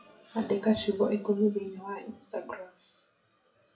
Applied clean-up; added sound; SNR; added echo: classical method WPE with log-MMSE.